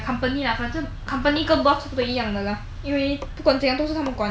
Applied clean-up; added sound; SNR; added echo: none; none; none; none.